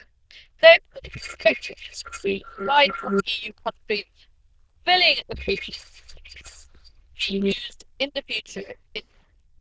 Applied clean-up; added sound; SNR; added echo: neural diffusion model UNIVERSE++.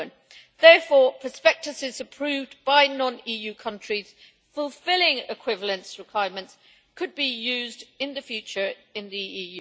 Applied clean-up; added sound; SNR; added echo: none; none; none; none.